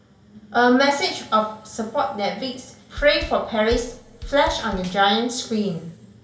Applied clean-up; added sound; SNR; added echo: none; Drum kit; 12 dB; reverberation time 1.3 s.